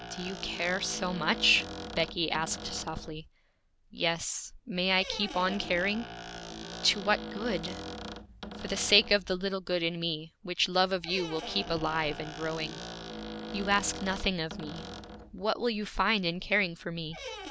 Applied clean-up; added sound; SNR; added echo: none; Squeak; 11 dB; none.